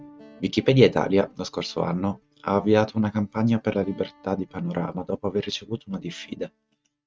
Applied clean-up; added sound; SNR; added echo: neural mask model RNNoise.